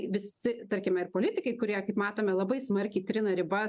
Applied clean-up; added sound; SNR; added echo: none; none; none; none.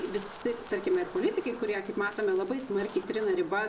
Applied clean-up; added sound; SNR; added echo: none; Wind; 16 dB; reverberation time 1.0 s.